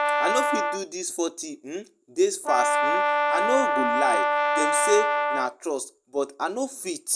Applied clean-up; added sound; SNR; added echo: none; Brass instrument; -2 dB; none.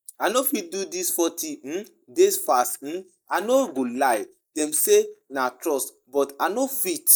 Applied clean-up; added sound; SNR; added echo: neural mask model Resemble Enhance denoiser.